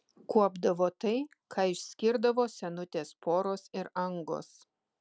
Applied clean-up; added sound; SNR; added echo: none; none; none; none.